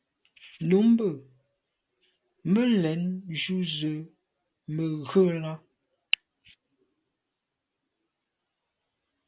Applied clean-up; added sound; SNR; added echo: none; none; none; none.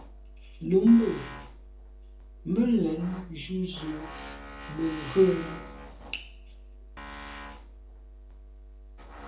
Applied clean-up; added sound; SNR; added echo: none; Tools; 14 dB; reverberation time 0.6 s.